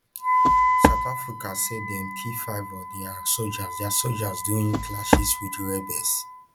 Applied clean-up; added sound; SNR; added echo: none; Wind instrument, woodwind instrument + Walk, footsteps; -4 dB; none.